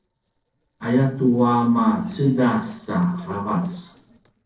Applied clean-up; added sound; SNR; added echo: neural separator model SepFormer DNS4.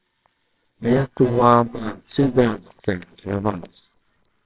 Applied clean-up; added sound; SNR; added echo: neural separator model SepFormer WHAMR!.